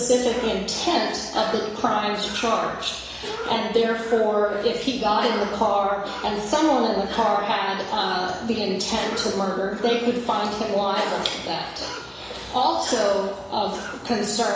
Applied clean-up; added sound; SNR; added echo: none; Cough; 14 dB; reverberation time 1.0 s.